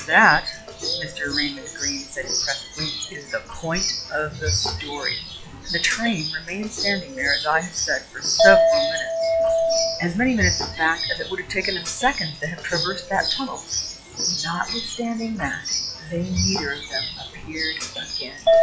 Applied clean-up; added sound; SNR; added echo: classical method log-MMSE.